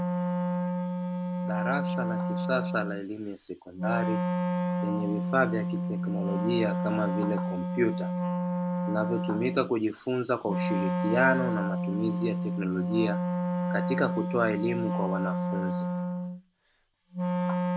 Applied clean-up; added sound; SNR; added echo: none; Wind instrument, woodwind instrument; -2 dB; none.